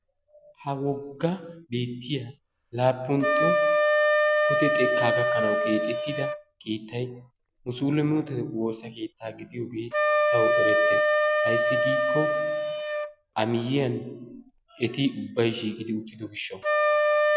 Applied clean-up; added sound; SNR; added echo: none; Wind instrument, woodwind instrument; -4 dB; none.